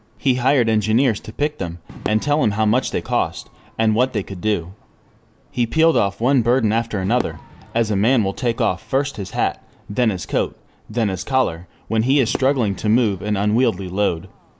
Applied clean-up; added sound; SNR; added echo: none; Crowd / Fireworks; 20 dB; none.